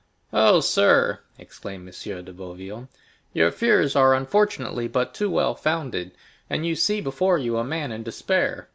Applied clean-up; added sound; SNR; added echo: none; none; none; none.